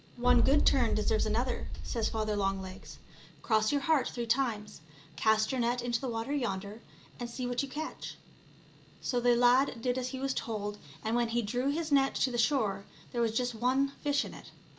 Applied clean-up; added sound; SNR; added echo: none; Boom; -3 dB; none.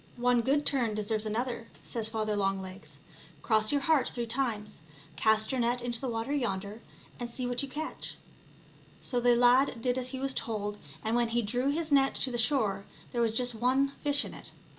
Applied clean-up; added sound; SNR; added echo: none; none; none; none.